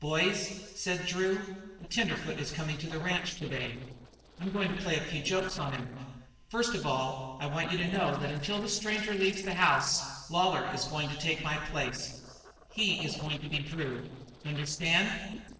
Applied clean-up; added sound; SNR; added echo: neural separator model SepFormer DNS4.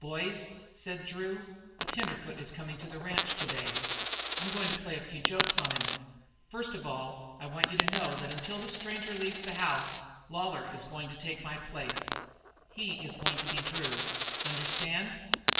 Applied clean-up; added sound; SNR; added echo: none; Coin (dropping); -5 dB; reverberation time 1.2 s.